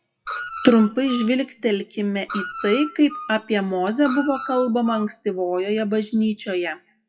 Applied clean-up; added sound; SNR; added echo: classical method WPE with log-MMSE.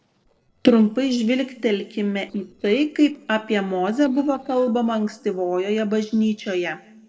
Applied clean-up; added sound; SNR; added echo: neural separator model SepFormer DNS4.